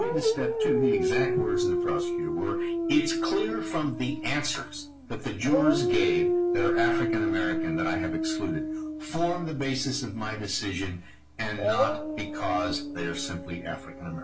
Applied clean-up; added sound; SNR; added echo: none; Dog; -1 dB; reverberation time 0.2 s.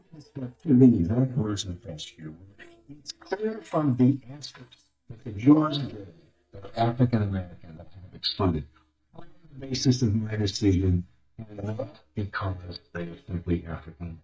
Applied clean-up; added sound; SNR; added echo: neural mask model DeepFilterNet 3.